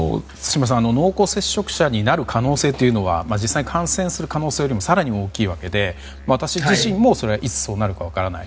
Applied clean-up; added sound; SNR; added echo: none; Musical instrument; 19 dB; none.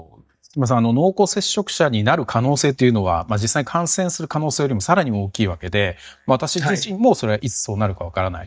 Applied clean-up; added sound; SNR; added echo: neural mask model DeepFilterNet 3.